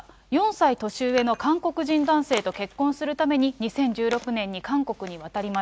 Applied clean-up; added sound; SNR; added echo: none; Dishes, pots, and pans; 19 dB; none.